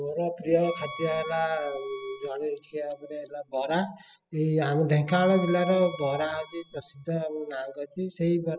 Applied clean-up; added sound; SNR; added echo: classical method spectral subtraction.